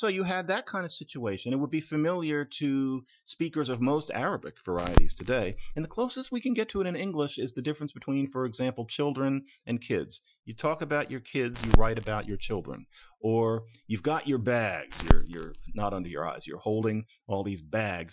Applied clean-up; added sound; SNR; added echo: classical method Wiener filter.